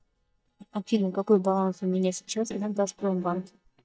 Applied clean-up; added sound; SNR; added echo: neural mask model DeepFilterNet 3.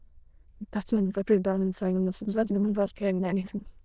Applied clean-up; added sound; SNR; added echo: neural diffusion model UNIVERSE++.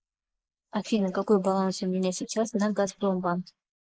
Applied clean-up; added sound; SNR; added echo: neural mask model Resemble Enhance denoiser.